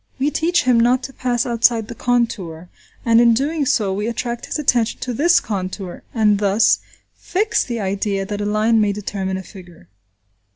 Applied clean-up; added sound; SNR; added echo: none; none; none; none.